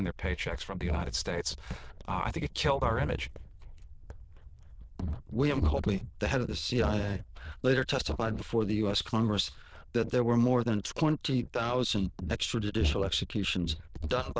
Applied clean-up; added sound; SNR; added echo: neural diffusion model UNIVERSE++.